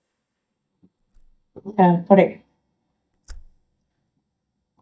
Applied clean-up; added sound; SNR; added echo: neural mask model DeepFilterNet 3.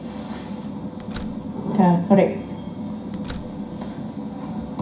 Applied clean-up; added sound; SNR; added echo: none; Slam; 17 dB; reverberation time 0.5 s.